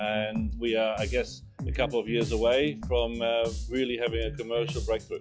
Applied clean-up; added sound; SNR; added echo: classical method log-MMSE.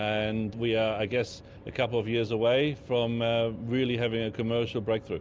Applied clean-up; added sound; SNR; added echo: none; none; none; none.